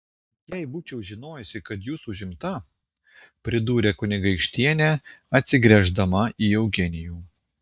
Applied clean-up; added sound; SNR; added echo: neural mask model DeepFilterNet 3.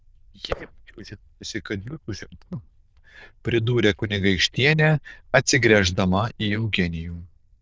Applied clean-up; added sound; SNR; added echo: neural diffusion model UNIVERSE++.